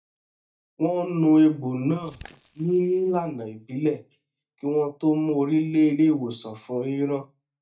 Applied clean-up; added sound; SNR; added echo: neural mask model DeepFilterNet 3.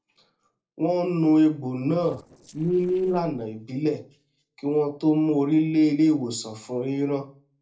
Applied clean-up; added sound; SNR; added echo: neural separator model SepFormer DNS4.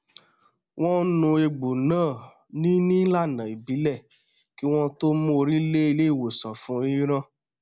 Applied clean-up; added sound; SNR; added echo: none; none; none; none.